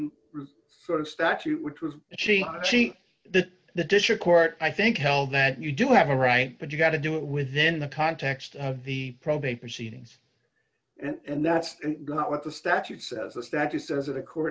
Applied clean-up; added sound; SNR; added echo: none; none; none; none.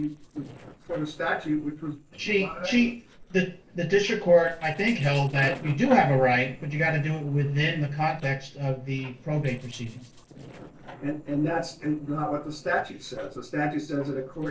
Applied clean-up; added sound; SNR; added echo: neural separator model SepFormer DNS4.